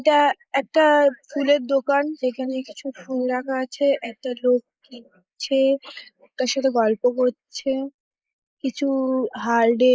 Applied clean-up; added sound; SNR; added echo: neural mask model Resemble Enhance denoiser.